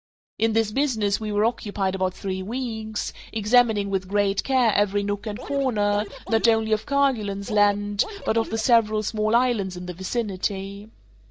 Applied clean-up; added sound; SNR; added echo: neural mask model DeepFilterNet 3.